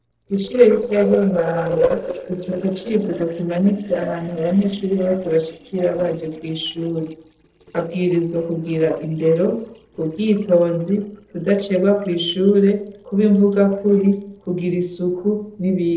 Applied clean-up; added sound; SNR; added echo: neural separator model SepFormer DNS4.